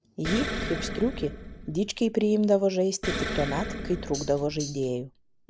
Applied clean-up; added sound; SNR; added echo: none; Tambourine + Explosion; 7 dB; none.